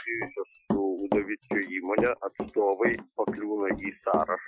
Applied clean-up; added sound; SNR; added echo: classical method Wiener filter.